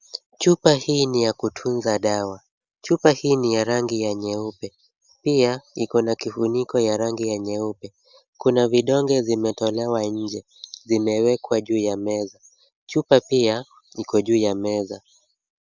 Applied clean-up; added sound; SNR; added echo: none; none; none; none.